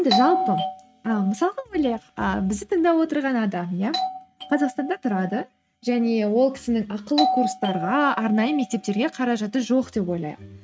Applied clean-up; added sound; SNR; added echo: neural mask model RNNoise.